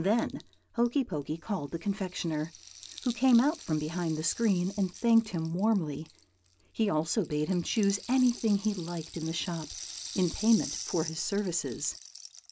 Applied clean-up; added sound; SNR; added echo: none; Rattle (instrument); 16 dB; none.